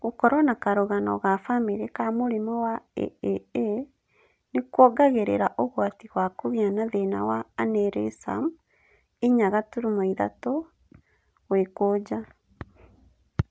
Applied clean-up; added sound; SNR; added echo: none; none; none; none.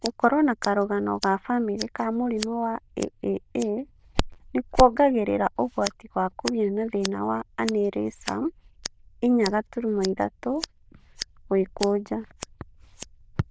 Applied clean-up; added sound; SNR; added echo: neural diffusion model UNIVERSE++.